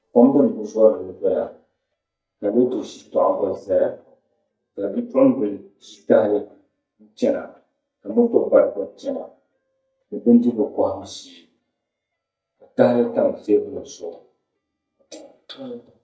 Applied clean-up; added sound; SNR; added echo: neural mask model DeepFilterNet 3.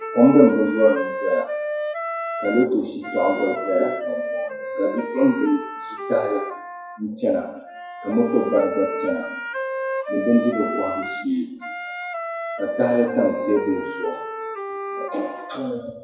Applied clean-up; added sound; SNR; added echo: classical method WPE with log-MMSE.